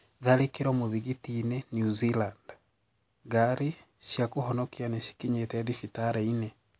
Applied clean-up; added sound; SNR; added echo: none; none; none; none.